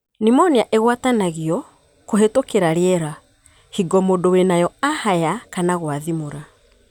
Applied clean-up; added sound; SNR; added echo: none; none; none; none.